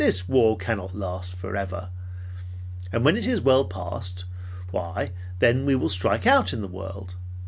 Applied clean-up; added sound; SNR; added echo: none; none; none; none.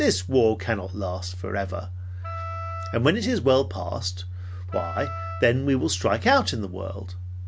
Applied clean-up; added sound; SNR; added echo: none; Wind instrument, woodwind instrument; 12 dB; none.